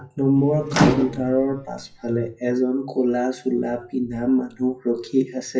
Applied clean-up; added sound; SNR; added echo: classical method WPE with log-MMSE.